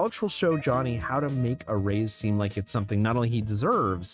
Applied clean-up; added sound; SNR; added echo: neural mask model RNNoise.